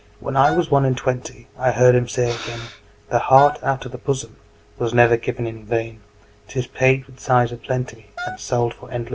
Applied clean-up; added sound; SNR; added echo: none; Wind instrument, woodwind instrument + Breathing; 13 dB; none.